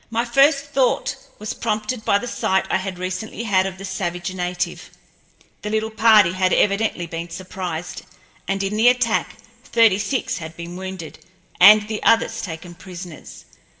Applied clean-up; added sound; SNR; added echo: none; none; none; reverberation time 1.1 s.